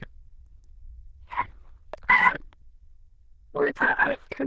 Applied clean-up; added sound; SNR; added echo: neural diffusion model UNIVERSE++.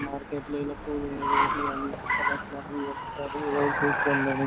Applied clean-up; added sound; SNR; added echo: none; Car; -2 dB; none.